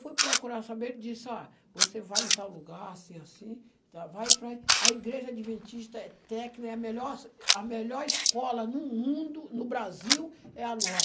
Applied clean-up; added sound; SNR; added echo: neural mask model Resemble Enhance denoiser.